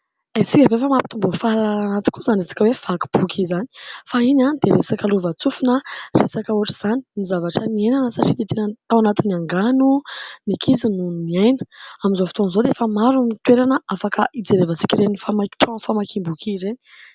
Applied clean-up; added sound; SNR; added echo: none; none; none; none.